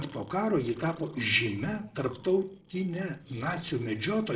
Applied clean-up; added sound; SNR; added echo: neural separator model SepFormer DNS4.